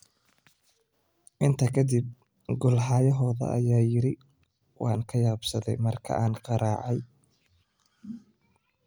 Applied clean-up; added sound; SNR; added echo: none; none; none; none.